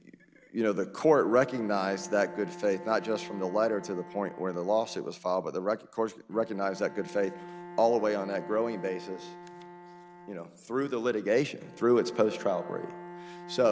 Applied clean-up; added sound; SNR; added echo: none; Bowed string instrument; 16 dB; none.